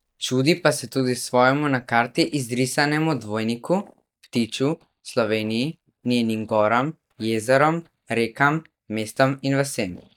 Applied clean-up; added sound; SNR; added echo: neural mask model DeepFilterNet 3.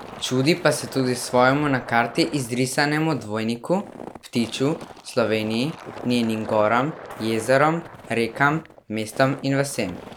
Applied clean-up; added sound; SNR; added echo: none; Walk, footsteps + Fill (with liquid); 17 dB; none.